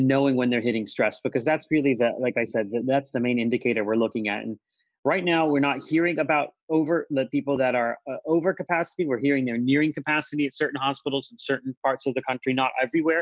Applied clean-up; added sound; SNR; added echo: neural mask model Resemble Enhance denoiser.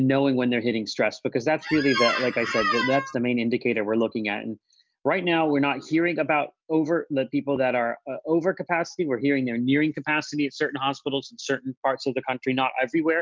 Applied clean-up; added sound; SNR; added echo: none; Squeak; 3 dB; none.